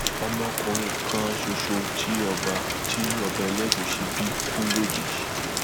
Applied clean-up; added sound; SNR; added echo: none; Rain; -2 dB; none.